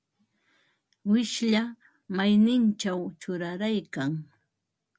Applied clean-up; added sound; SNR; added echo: none; none; none; none.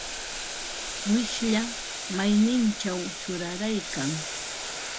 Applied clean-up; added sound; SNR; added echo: none; Boiling; 6 dB; none.